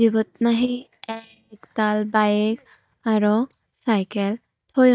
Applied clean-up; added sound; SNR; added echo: neural mask model DeepFilterNet 3.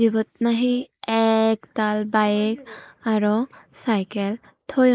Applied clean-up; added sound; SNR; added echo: neural mask model Resemble Enhance denoiser.